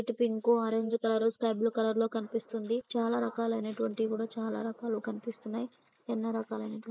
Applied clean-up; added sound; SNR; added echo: neural mask model Resemble Enhance denoiser.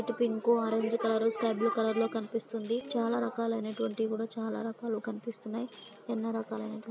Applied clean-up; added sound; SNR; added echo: none; Shatter; 19 dB; none.